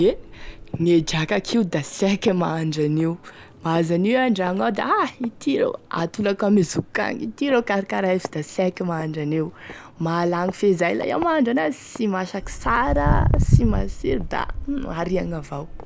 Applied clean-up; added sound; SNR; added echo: none; Walk, footsteps; 6 dB; none.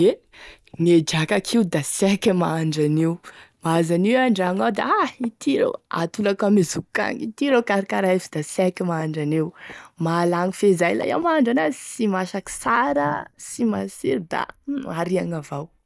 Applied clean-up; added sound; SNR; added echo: neural mask model DeepFilterNet 3.